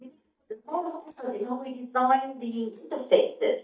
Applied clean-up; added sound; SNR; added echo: neural mask model DeepFilterNet 3.